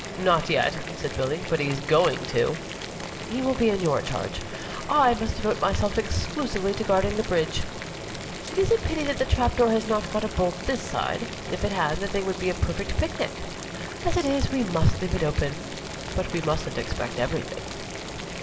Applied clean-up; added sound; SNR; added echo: none; Boiling; 9 dB; reverberation time 1.0 s.